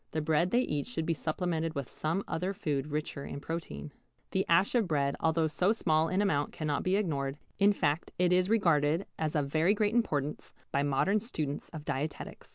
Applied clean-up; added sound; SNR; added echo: none; none; none; none.